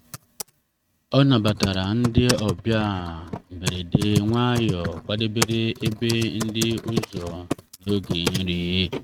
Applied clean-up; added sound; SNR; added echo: neural mask model RNNoise.